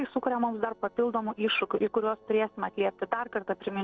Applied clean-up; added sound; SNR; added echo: neural separator model SepFormer DNS4.